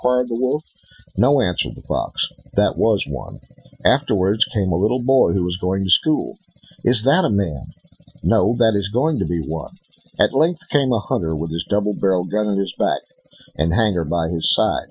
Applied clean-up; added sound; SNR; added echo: classical method Wiener filter.